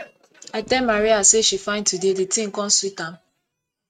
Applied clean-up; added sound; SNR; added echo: neural mask model RNNoise.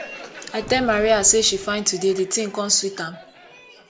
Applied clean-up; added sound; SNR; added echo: none; Crowd + Boom; 18 dB; none.